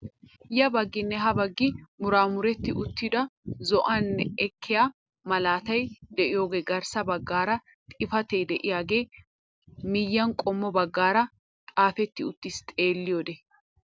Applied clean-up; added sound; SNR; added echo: none; none; none; none.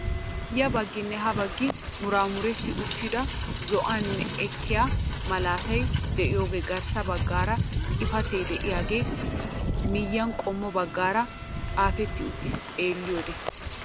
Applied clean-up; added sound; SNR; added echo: none; Rain; 1 dB; none.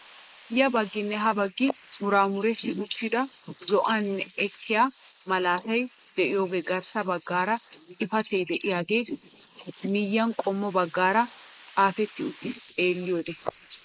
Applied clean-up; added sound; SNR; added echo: neural mask model Resemble Enhance denoiser.